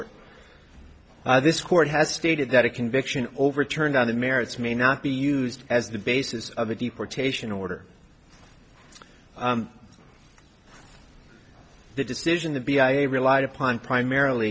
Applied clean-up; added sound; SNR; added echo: none; none; none; none.